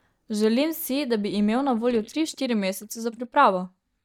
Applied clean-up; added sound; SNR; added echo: neural mask model DeepFilterNet 3.